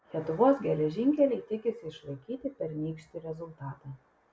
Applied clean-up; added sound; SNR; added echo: none; none; none; none.